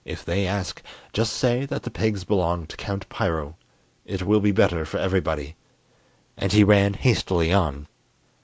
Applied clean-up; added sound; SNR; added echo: none; none; none; none.